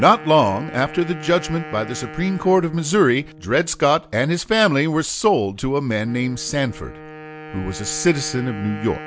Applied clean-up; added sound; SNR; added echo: none; Wind instrument, woodwind instrument; 17 dB; none.